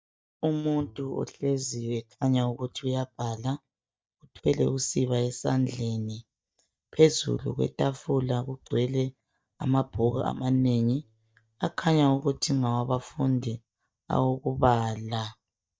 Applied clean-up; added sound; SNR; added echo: neural mask model DeepFilterNet 3.